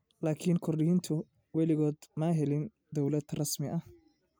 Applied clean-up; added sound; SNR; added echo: none; none; none; none.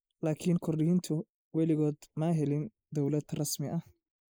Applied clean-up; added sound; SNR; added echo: neural mask model Resemble Enhance denoiser.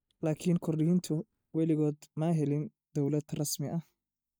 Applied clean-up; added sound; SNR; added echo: neural mask model DeepFilterNet 3.